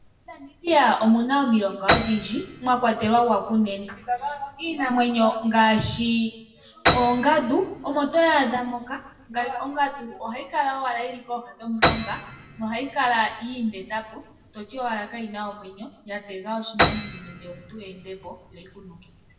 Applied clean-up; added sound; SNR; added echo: none; Piano; 7 dB; reverberation time 0.7 s.